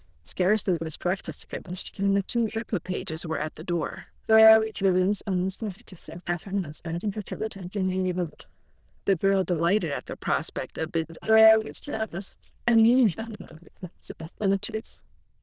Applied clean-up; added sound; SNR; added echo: neural diffusion model UNIVERSE++.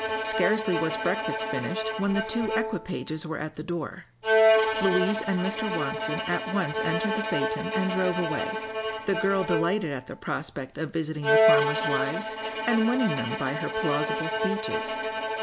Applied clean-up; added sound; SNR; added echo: none; Bowed string instrument; -1 dB; none.